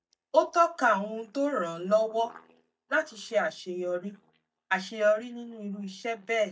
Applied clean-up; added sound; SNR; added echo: neural mask model DeepFilterNet 3.